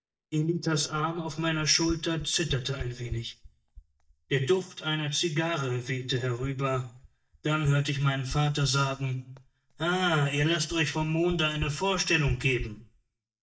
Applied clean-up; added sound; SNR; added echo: neural mask model DeepFilterNet 3.